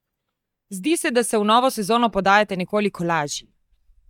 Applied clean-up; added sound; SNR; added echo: neural mask model DeepFilterNet 3.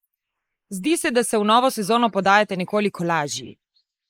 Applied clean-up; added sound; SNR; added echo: neural mask model Resemble Enhance denoiser.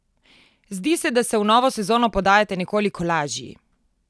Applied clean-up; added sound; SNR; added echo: none; none; none; none.